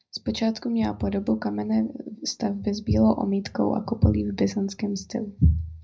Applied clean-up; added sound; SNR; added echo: none; none; none; reverberation time 0.4 s.